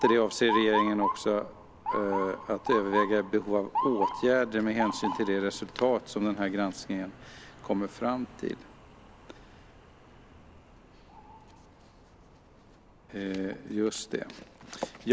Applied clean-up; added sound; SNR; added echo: none; Motor vehicle (road) / Siren; 7 dB; none.